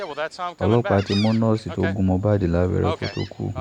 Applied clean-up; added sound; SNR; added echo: none; Gull, seagull; 10 dB; none.